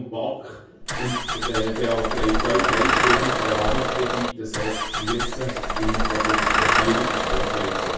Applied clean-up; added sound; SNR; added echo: none; Engine starting / Bus; -4 dB; reverberation time 0.6 s.